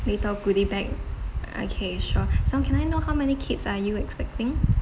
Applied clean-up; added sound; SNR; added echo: none; none; none; none.